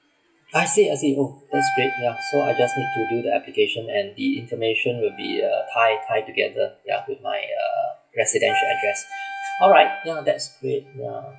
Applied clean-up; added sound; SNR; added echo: classical method WPE with log-MMSE.